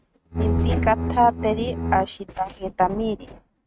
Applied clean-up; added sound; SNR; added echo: neural mask model RNNoise.